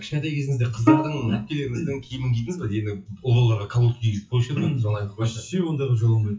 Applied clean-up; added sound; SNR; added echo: classical method WPE with log-MMSE.